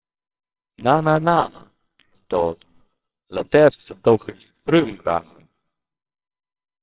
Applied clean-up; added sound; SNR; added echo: neural separator model SepFormer WHAMR!.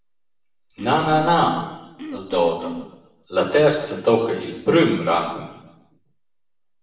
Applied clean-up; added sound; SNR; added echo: none; Cough; 12 dB; reverberation time 0.9 s.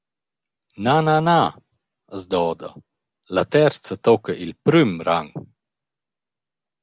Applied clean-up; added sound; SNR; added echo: none; none; none; none.